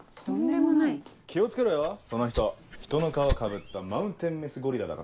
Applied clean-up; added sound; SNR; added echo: none; Rattle (instrument); 6 dB; none.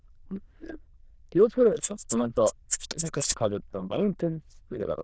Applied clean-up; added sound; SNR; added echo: neural diffusion model UNIVERSE++.